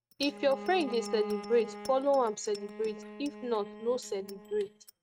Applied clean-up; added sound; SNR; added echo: neural mask model RNNoise.